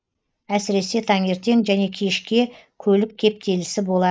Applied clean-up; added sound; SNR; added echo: neural mask model Resemble Enhance denoiser.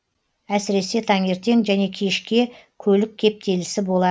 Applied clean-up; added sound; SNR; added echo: none; none; none; none.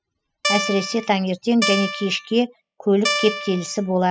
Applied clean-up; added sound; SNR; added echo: classical method spectral subtraction.